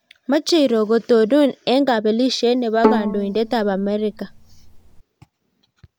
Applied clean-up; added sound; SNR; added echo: none; Bowed string instrument; 5 dB; none.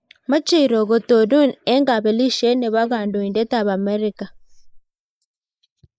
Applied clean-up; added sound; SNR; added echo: neural mask model Resemble Enhance denoiser.